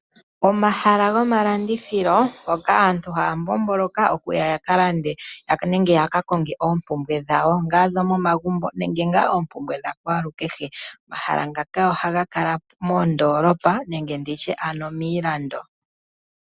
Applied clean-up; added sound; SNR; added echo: none; none; none; none.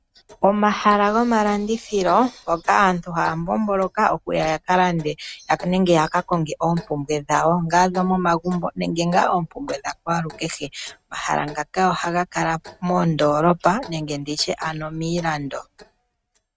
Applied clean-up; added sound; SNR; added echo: neural mask model RNNoise.